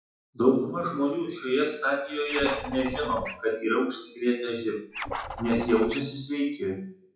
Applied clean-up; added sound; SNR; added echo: classical method WPE with log-MMSE.